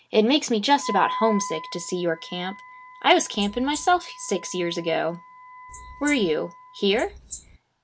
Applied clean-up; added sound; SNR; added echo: none; Wind instrument, woodwind instrument + Wild animals; 13 dB; none.